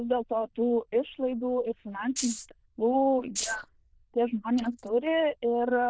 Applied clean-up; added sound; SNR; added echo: neural diffusion model UNIVERSE++.